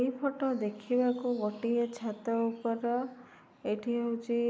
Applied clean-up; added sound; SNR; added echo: none; none; none; none.